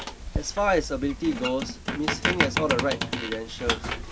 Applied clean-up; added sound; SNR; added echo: none; Squeak; 1 dB; none.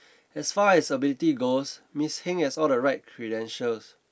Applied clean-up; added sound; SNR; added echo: none; none; none; none.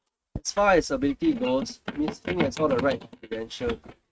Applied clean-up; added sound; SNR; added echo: neural mask model RNNoise.